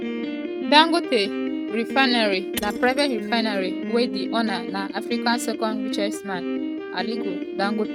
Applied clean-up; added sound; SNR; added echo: neural mask model RNNoise.